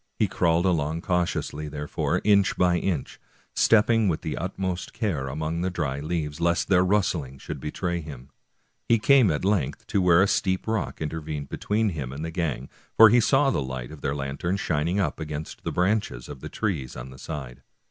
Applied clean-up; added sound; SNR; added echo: none; none; none; none.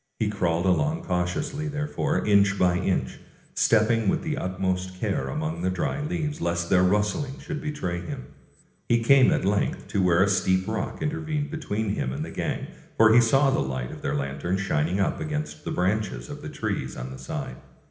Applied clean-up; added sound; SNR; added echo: none; none; none; reverberation time 1.0 s.